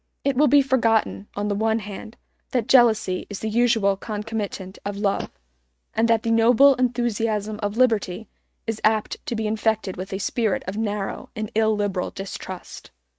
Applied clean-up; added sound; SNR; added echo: neural mask model RNNoise.